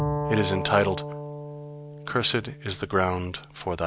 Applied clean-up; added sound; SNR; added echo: none; Bowed string instrument; 6 dB; none.